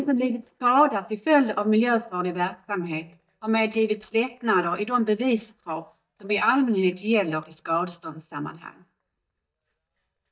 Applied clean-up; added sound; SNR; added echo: neural mask model DeepFilterNet 3.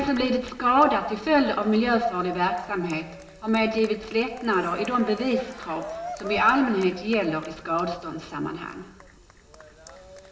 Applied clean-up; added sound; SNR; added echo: none; Cheering; 18 dB; reverberation time 1.0 s.